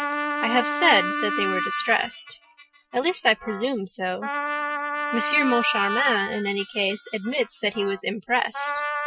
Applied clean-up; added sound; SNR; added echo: classical method Wiener filter.